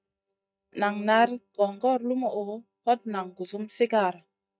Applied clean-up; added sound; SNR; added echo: neural mask model DeepFilterNet 3.